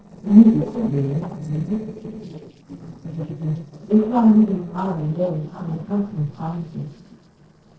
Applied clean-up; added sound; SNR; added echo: neural separator model SepFormer DNS4.